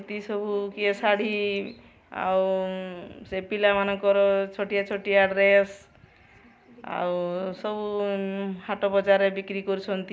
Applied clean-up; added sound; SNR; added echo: none; none; none; none.